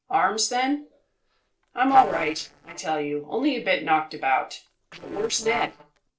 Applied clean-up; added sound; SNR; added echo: neural separator model SepFormer DNS4.